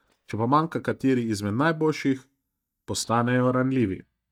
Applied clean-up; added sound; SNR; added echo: neural mask model DeepFilterNet 3.